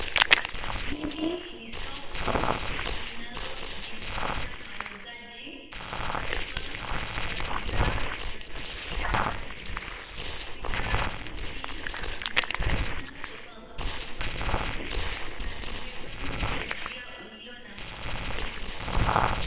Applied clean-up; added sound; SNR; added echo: neural separator model SepFormer WHAMR!.